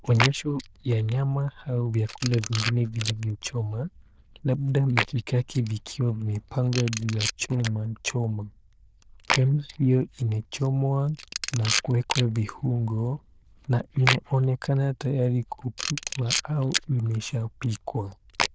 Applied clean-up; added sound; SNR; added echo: neural diffusion model UNIVERSE++.